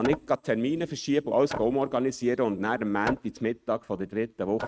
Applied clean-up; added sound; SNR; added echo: neural mask model RNNoise.